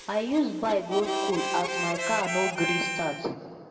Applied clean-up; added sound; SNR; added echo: none; Harmonica; 3 dB; reverberation time 1.8 s.